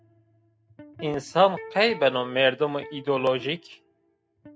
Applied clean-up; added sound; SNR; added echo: none; Electric guitar; 19 dB; none.